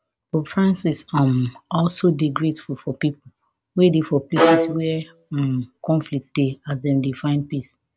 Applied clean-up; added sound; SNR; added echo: none; Bowed string instrument; -1 dB; none.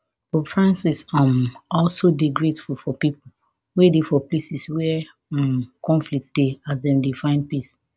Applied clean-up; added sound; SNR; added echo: none; none; none; none.